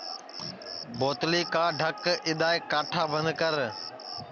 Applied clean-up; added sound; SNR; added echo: none; Cricket; 10 dB; none.